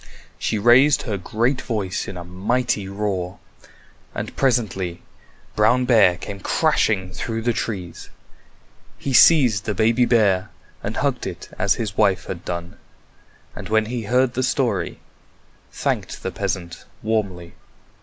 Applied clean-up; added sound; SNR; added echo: none; none; none; none.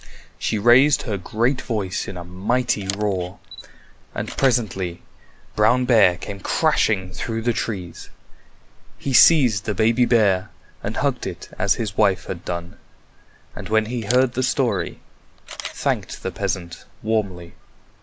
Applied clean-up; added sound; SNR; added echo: none; Camera; 15 dB; none.